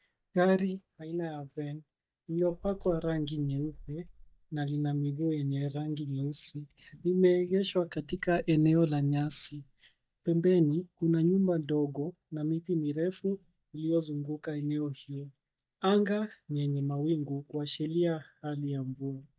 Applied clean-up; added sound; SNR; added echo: neural mask model DeepFilterNet 3.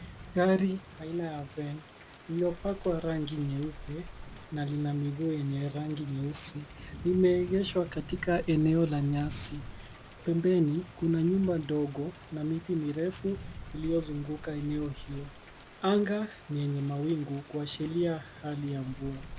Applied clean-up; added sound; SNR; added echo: none; Thunder / Rain + Bird; 15 dB; none.